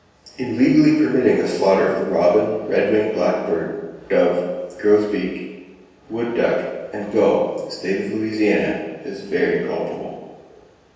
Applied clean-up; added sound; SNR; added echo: none; none; none; reverberation time 1.2 s.